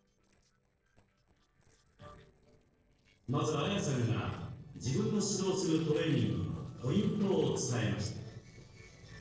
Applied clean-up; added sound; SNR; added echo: neural separator model SepFormer DNS4.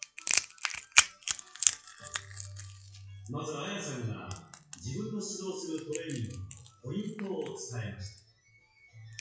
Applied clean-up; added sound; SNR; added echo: classical method WPE with log-MMSE.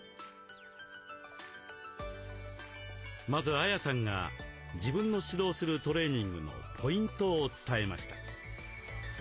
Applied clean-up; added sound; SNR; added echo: none; none; none; none.